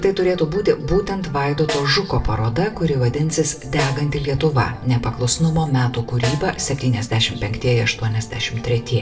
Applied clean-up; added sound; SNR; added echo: none; Snare drum; 15 dB; reverberation time 0.6 s.